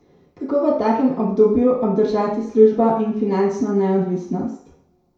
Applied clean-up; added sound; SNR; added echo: none; none; none; reverberation time 0.6 s.